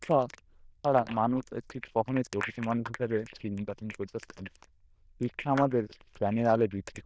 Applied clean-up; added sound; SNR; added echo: neural diffusion model UNIVERSE++.